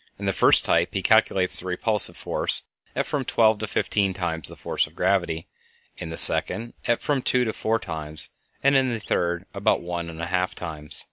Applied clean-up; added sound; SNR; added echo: none; none; none; none.